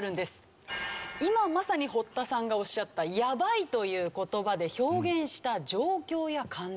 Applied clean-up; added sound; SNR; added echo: none; none; none; none.